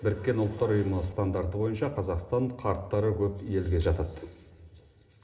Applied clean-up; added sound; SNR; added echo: none; none; none; reverberation time 1.2 s.